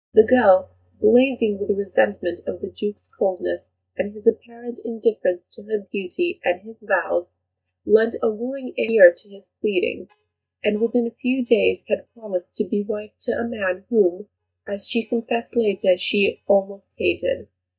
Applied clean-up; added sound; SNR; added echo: neural mask model DeepFilterNet 3.